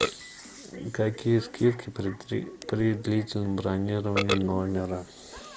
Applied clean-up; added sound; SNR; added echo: none; Burping, eructation; 9 dB; none.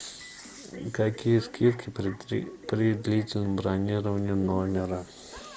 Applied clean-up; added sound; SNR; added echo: none; none; none; none.